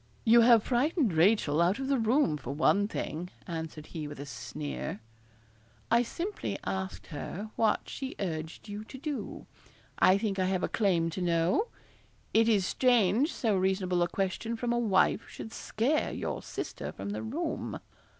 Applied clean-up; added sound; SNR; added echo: none; none; none; none.